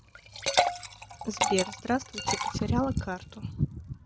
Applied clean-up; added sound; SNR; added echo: none; Liquid; 1 dB; none.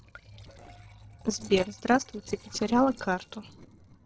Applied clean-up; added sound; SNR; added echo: neural separator model SepFormer DNS4.